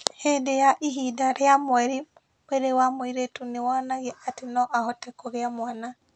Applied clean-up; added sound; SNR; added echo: none; none; none; none.